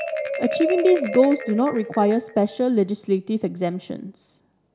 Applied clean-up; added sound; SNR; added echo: none; Marimba, xylophone; 9 dB; none.